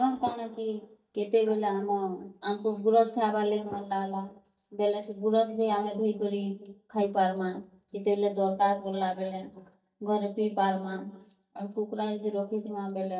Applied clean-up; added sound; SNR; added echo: neural mask model DeepFilterNet 3.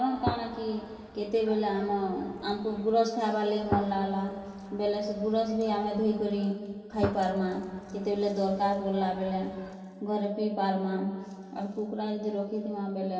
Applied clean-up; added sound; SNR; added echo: none; Gunshot, gunfire; 12 dB; reverberation time 2.5 s.